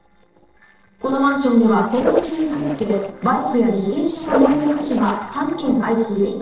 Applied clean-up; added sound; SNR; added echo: neural separator model SepFormer DNS4.